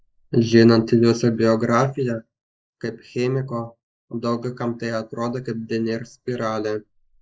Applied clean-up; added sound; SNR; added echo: neural mask model Resemble Enhance denoiser.